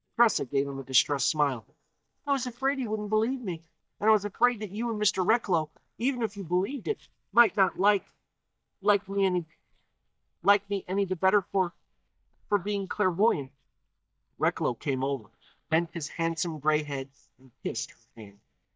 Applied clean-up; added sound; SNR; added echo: neural mask model DeepFilterNet 3.